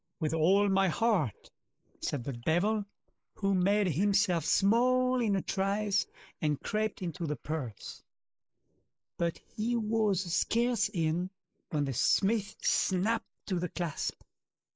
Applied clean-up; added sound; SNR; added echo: neural mask model Resemble Enhance denoiser.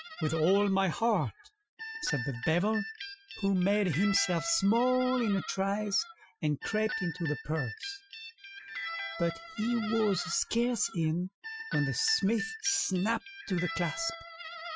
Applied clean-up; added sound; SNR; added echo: classical method Wiener filter.